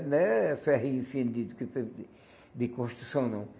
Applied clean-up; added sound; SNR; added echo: none; none; none; none.